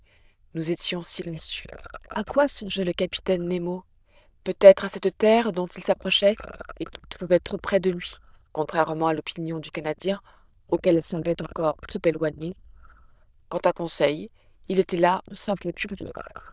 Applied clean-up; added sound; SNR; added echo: neural diffusion model UNIVERSE++.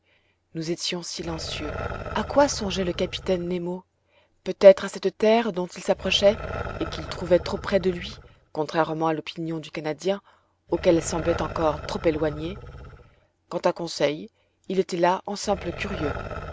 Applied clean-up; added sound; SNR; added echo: none; Growling; 13 dB; none.